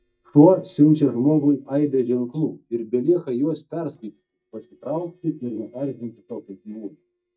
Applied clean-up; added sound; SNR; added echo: neural mask model DeepFilterNet 3.